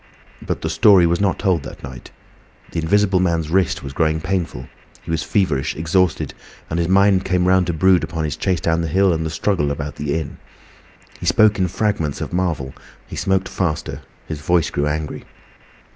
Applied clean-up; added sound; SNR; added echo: none; none; none; none.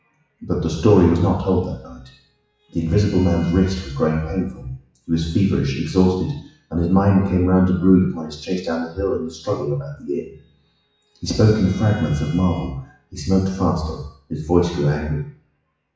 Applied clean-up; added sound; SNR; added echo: classical method WPE with log-MMSE.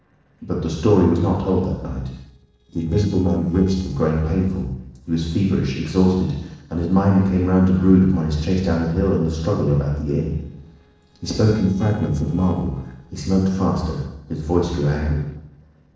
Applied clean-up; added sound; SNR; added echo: neural separator model SepFormer DNS4.